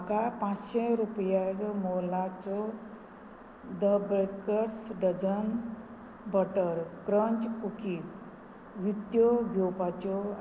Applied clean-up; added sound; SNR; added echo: none; none; none; none.